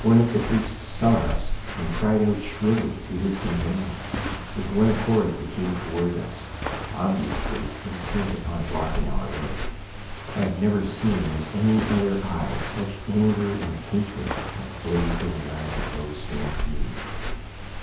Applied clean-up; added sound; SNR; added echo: none; Walk, footsteps; 5 dB; reverberation time 2.2 s.